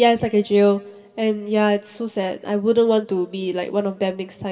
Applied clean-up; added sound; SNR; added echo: none; none; none; reverberation time 1.3 s.